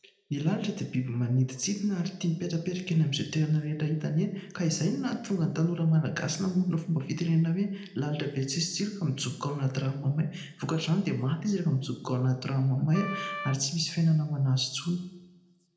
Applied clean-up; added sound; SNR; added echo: none; Wind instrument, woodwind instrument; 10 dB; reverberation time 0.7 s.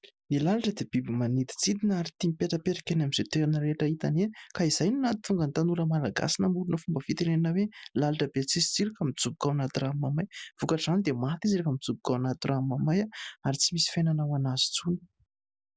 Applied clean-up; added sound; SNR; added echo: none; none; none; none.